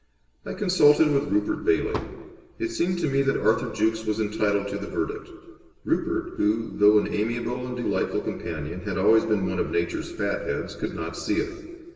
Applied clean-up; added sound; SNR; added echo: none; Fireworks; 13 dB; reverberation time 1.3 s.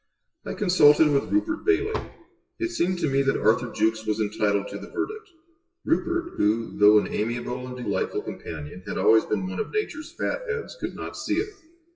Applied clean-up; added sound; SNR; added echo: classical method WPE with log-MMSE.